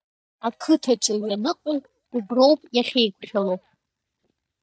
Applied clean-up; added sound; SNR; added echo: neural mask model DeepFilterNet 3.